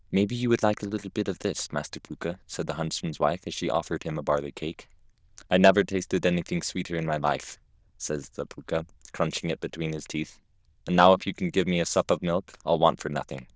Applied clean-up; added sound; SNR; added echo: neural diffusion model UNIVERSE++.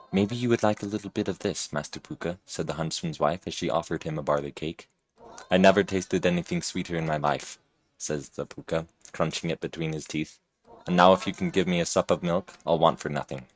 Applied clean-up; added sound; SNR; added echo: neural mask model RNNoise.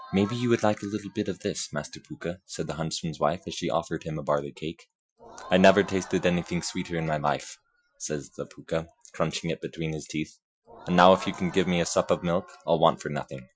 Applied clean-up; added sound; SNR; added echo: classical method Wiener filter.